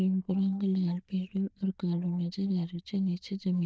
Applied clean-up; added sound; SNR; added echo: neural diffusion model UNIVERSE++.